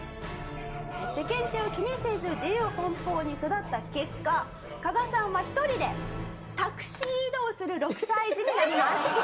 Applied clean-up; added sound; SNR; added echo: none; none; none; reverberation time 2.7 s.